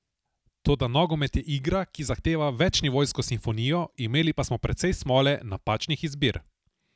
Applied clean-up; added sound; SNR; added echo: none; none; none; none.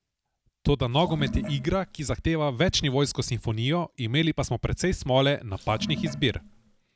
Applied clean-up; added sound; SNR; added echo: none; Sink (filling or washing) / Water; 10 dB; none.